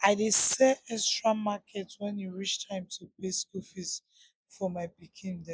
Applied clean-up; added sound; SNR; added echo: neural mask model Resemble Enhance denoiser.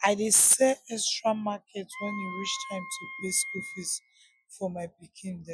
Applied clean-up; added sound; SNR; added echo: classical method Wiener filter.